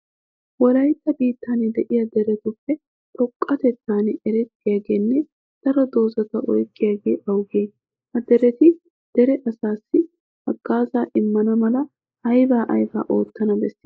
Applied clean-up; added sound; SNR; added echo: neural mask model Resemble Enhance denoiser.